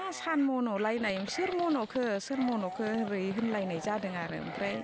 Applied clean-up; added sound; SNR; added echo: none; Dog + Livestock, farm animals, working animals; 11 dB; none.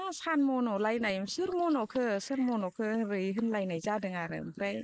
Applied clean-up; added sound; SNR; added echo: neural mask model Resemble Enhance denoiser.